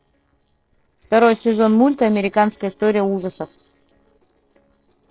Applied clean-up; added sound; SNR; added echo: neural separator model SepFormer DNS4.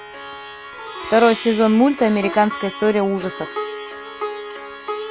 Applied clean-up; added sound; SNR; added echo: none; Plucked string instrument; 10 dB; none.